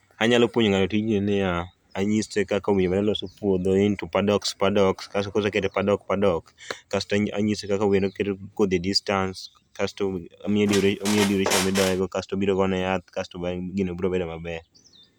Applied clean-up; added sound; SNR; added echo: none; Squeak; 4 dB; none.